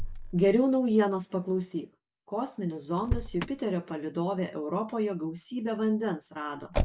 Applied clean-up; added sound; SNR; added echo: none; Motor vehicle (road); 9 dB; none.